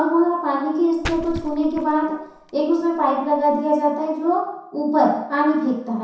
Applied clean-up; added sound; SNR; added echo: none; Splash, splatter; 15 dB; reverberation time 0.7 s.